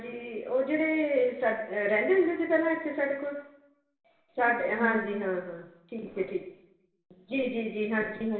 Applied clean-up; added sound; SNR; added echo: none; none; none; reverberation time 0.8 s.